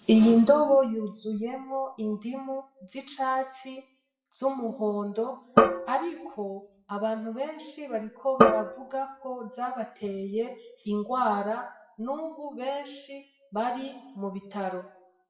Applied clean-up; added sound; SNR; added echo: classical method WPE with log-MMSE.